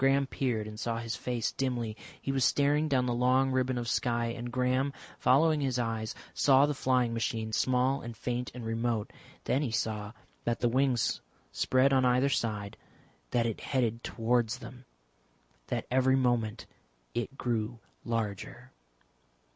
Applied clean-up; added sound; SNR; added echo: none; none; none; none.